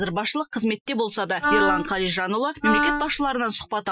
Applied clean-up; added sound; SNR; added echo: classical method Wiener filter.